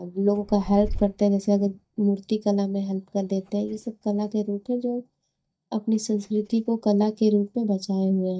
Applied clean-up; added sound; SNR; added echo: neural mask model DeepFilterNet 3.